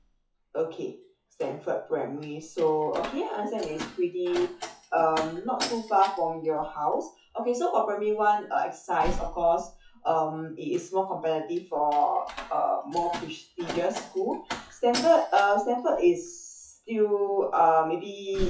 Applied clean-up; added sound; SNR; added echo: classical method WPE with log-MMSE.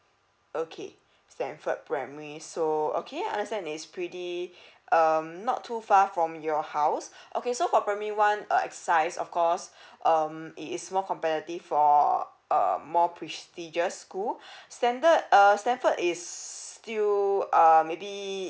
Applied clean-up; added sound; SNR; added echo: none; none; none; none.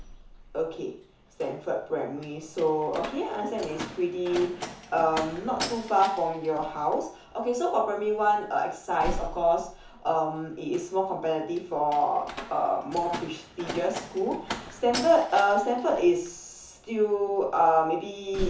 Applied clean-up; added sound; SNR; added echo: none; Slam; 13 dB; reverberation time 0.9 s.